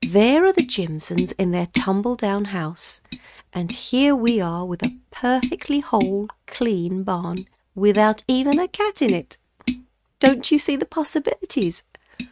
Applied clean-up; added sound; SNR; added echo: neural mask model RNNoise.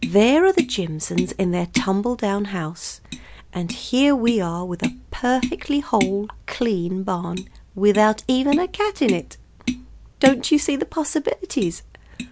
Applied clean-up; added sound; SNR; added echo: none; Tap; 10 dB; none.